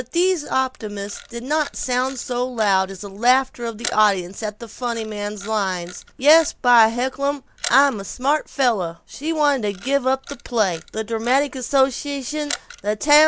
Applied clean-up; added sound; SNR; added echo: none; Camera; 18 dB; none.